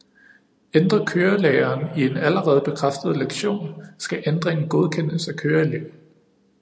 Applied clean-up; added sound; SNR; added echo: none; none; none; none.